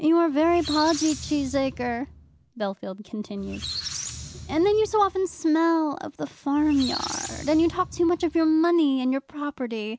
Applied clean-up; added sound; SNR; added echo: none; Squeak; 13 dB; none.